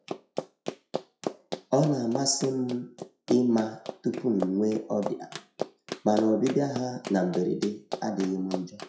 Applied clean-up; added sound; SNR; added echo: classical method WPE with log-MMSE.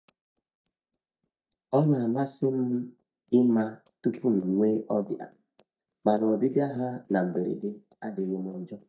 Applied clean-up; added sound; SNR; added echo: neural mask model DeepFilterNet 3.